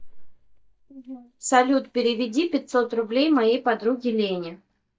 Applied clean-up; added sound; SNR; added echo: neural mask model DeepFilterNet 3.